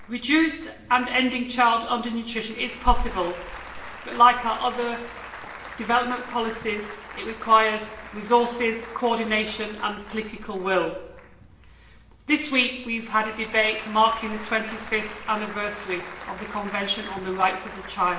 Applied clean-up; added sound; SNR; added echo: none; Applause; 15 dB; reverberation time 0.8 s.